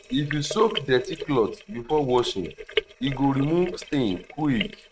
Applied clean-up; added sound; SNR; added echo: neural mask model RNNoise.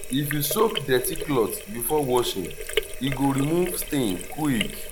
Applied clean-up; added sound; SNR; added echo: none; Sink (filling or washing); 7 dB; none.